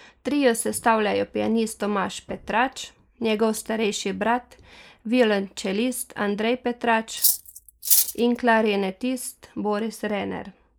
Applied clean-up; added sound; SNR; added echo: neural mask model Resemble Enhance denoiser.